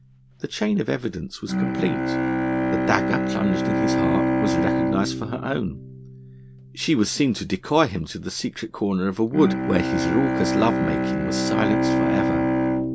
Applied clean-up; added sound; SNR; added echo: none; Bowed string instrument; -1 dB; none.